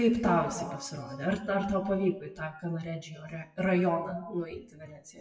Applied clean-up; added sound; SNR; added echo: classical method WPE with log-MMSE.